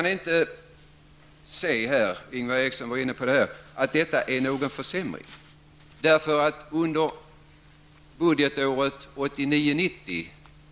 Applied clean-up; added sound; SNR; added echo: none; none; none; none.